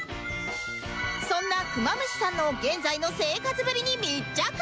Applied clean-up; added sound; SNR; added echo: none; none; none; none.